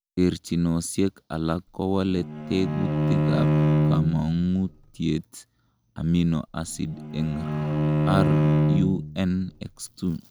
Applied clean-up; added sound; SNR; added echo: none; Bowed string instrument; -2 dB; none.